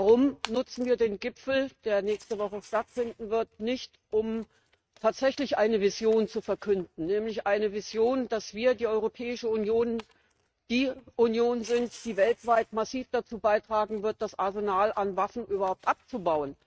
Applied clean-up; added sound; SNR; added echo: neural mask model RNNoise.